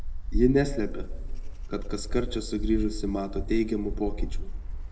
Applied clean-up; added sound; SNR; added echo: none; Wind; 1 dB; reverberation time 1.0 s.